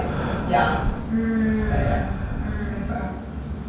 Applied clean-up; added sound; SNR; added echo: none; Breathing; 3 dB; reverberation time 0.5 s.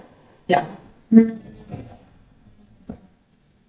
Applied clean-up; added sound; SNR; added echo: neural mask model DeepFilterNet 3.